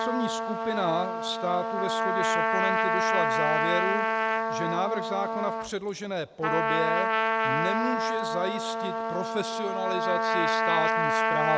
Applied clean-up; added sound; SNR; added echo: none; Trumpet; -4 dB; none.